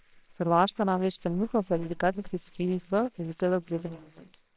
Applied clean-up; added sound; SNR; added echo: neural separator model SepFormer WHAMR!.